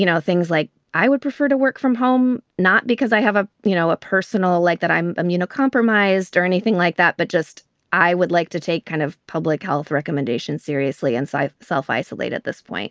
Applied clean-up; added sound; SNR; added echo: none; none; none; none.